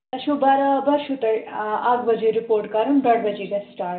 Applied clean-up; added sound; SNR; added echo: none; none; none; reverberation time 0.6 s.